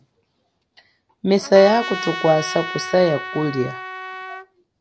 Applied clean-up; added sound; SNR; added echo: none; Trumpet; 10 dB; none.